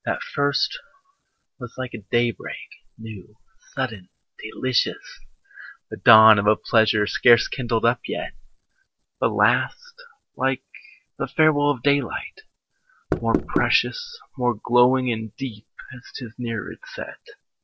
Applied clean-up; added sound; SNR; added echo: neural separator model SepFormer DNS4.